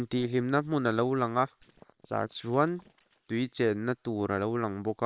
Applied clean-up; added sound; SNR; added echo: neural separator model SepFormer WHAM!.